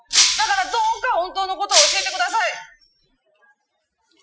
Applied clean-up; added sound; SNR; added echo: classical method Wiener filter.